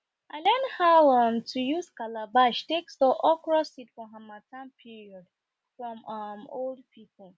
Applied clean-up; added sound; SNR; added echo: none; none; none; none.